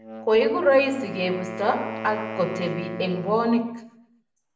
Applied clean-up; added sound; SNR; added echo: none; Wind instrument, woodwind instrument; 11 dB; reverberation time 0.7 s.